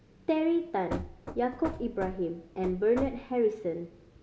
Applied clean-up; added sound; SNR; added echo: none; Knock / Wood; 10 dB; none.